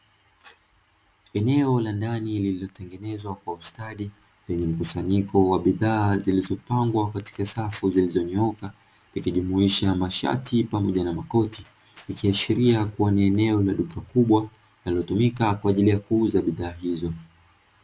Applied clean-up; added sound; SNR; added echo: none; none; none; none.